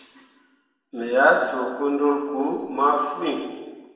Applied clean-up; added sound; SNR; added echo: none; none; none; reverberation time 1.2 s.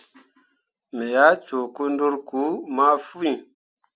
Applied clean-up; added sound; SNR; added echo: none; none; none; none.